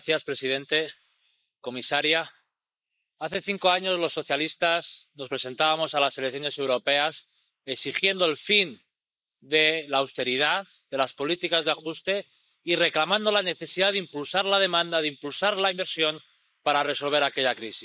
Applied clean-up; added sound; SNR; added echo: neural mask model Resemble Enhance denoiser.